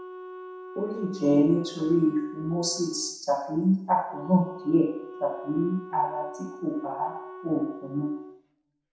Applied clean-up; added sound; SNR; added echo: none; Wind instrument, woodwind instrument; 15 dB; reverberation time 0.7 s.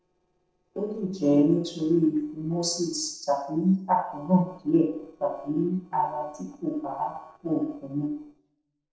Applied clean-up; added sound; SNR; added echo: neural separator model SepFormer DNS4.